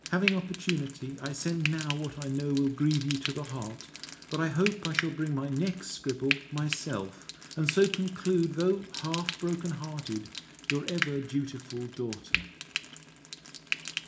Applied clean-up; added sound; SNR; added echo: none; Frying (food); 7 dB; reverberation time 0.4 s.